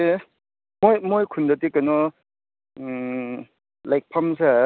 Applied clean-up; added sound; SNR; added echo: none; none; none; none.